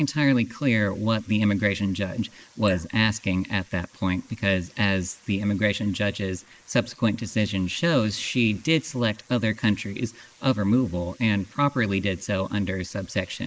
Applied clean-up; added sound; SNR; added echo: neural mask model Resemble Enhance denoiser.